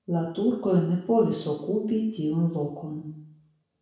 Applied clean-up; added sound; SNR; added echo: none; none; none; reverberation time 0.6 s.